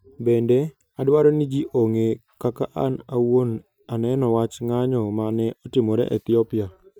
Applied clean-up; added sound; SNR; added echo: none; none; none; none.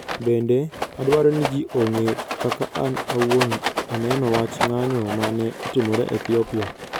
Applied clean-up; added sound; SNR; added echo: none; Rattle; 6 dB; none.